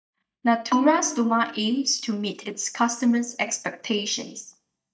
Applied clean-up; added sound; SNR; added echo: neural mask model DeepFilterNet 3.